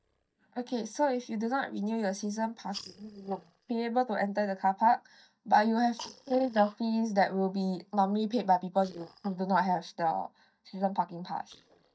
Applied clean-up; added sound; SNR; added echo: neural mask model DeepFilterNet 3.